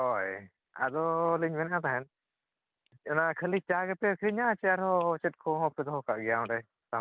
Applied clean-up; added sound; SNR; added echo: none; none; none; none.